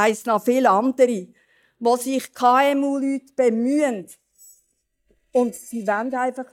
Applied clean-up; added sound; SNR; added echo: neural mask model DeepFilterNet 3.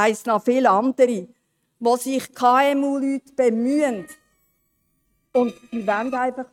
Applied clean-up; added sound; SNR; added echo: neural mask model RNNoise.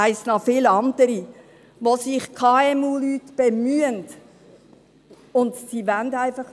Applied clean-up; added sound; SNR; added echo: none; none; none; none.